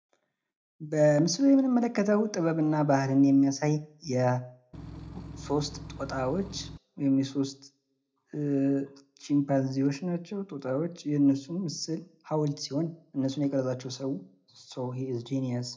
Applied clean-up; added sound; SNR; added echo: none; Engine / Truck / Car; 14 dB; reverberation time 0.2 s.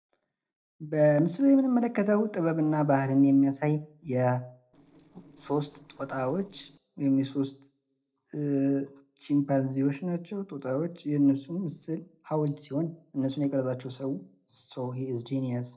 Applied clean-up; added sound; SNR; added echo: neural separator model SepFormer DNS4.